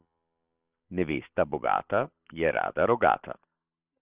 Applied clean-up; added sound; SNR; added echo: neural separator model SepFormer WHAM!.